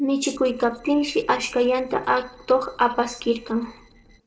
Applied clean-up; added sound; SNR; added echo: neural separator model SepFormer DNS4.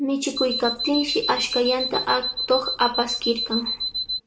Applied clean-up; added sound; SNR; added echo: none; Alarm; 3 dB; reverberation time 1.1 s.